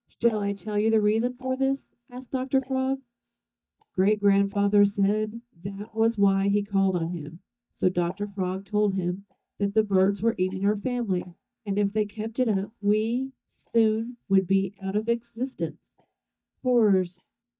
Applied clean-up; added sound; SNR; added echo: neural mask model DeepFilterNet 3.